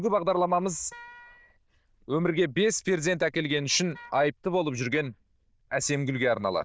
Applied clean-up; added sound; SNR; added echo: neural diffusion model UNIVERSE++.